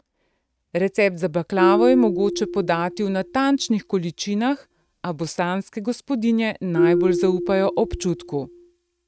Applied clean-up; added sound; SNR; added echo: neural mask model RNNoise.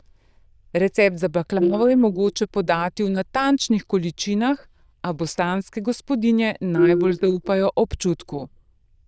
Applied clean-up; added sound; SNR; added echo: neural diffusion model UNIVERSE++.